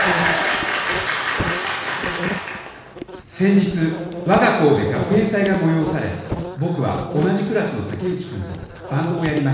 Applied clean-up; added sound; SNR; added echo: none; Insect; 10 dB; reverberation time 1.1 s.